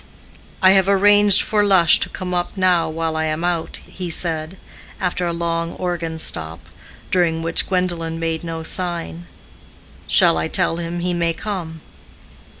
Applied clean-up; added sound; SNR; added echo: none; none; none; none.